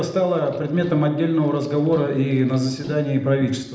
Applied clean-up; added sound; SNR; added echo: none; Liquid; 19 dB; reverberation time 0.8 s.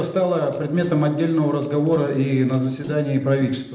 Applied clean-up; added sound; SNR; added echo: neural separator model SepFormer DNS4.